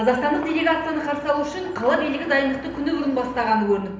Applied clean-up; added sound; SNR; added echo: none; Gunshot, gunfire; 19 dB; reverberation time 0.8 s.